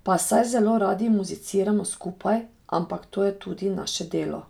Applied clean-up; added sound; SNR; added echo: none; none; none; none.